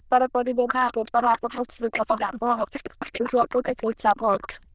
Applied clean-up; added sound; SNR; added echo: neural diffusion model UNIVERSE++.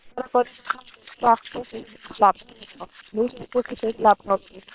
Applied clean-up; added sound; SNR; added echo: neural separator model SepFormer WHAM!.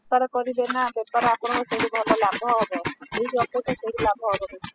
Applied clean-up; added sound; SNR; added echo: classical method spectral subtraction.